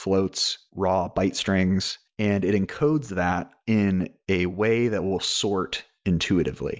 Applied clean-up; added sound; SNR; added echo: none; none; none; none.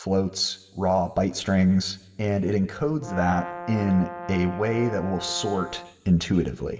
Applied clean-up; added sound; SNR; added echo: none; Brass instrument; 12 dB; reverberation time 2.1 s.